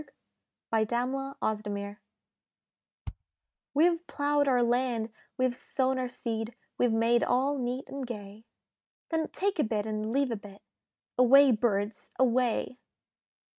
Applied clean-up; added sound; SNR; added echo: neural mask model RNNoise.